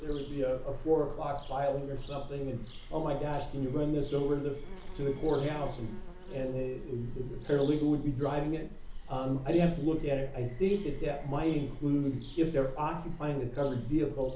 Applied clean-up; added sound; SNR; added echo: none; Bird vocalization, bird call, bird song; 8 dB; reverberation time 0.8 s.